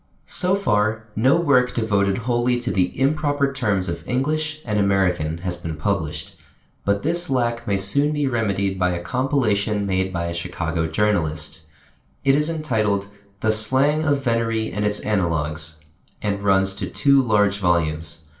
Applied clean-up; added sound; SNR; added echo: none; none; none; reverberation time 0.3 s.